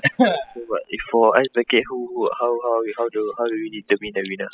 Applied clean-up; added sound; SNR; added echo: classical method spectral subtraction.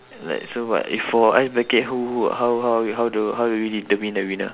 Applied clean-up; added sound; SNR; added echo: none; none; none; none.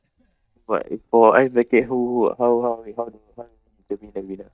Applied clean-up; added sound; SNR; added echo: neural mask model DeepFilterNet 3.